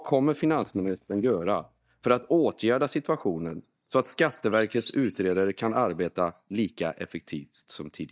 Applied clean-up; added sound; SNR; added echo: neural mask model DeepFilterNet 3.